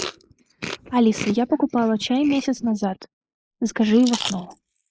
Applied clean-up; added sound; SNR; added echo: neural mask model Resemble Enhance denoiser.